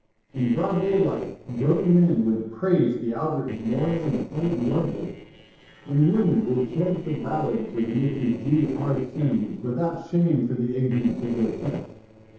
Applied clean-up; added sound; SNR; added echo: neural separator model SepFormer DNS4.